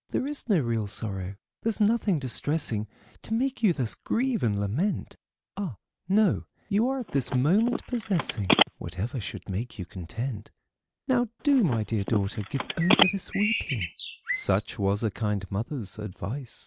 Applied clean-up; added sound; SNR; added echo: none; Telephone + Bird; 3 dB; none.